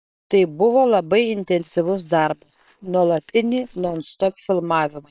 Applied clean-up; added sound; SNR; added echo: neural separator model SepFormer WHAM!.